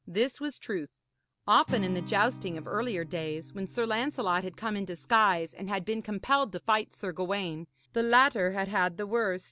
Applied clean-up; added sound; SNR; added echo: none; Acoustic guitar; 17 dB; none.